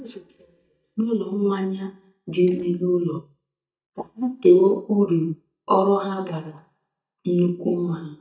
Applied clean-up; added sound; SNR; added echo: neural mask model DeepFilterNet 3.